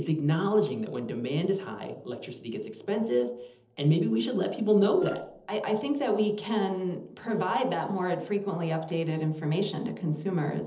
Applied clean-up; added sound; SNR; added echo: neural separator model SepFormer DNS4.